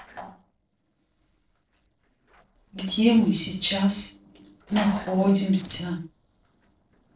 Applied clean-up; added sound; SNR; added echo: neural separator model SepFormer DNS4.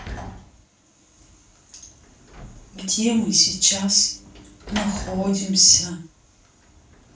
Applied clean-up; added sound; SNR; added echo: none; Sliding door / Slam; 16 dB; reverberation time 0.3 s.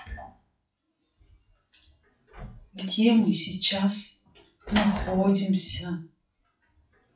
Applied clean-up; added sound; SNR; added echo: classical method WPE with log-MMSE.